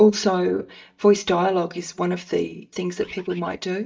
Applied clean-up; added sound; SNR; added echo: neural mask model DeepFilterNet 3.